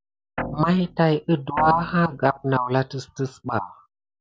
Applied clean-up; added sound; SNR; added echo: none; Guitar; 11 dB; none.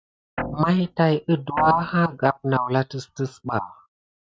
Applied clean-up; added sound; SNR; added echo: neural mask model RNNoise.